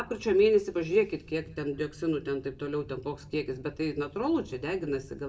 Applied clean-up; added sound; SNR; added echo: none; none; none; reverberation time 0.5 s.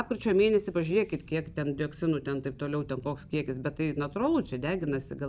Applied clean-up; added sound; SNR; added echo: none; none; none; none.